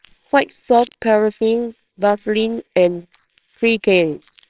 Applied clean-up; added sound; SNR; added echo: neural separator model SepFormer WHAMR!.